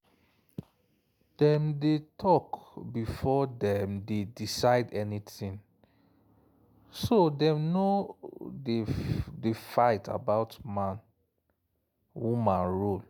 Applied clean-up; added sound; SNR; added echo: none; none; none; none.